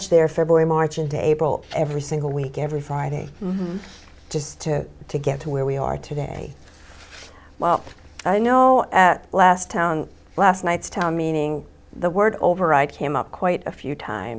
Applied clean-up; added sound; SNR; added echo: none; none; none; none.